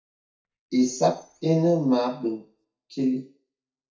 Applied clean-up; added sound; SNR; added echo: neural mask model DeepFilterNet 3.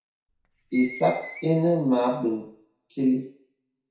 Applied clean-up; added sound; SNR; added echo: none; Screech; 16 dB; reverberation time 0.6 s.